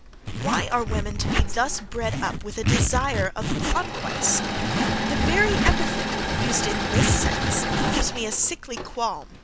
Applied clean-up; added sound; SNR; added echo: none; Zipper (clothing) + Engine / Mechanisms; -3 dB; none.